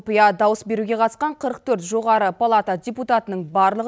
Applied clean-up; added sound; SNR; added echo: none; none; none; none.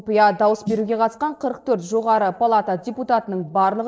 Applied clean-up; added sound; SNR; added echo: neural separator model SepFormer DNS4.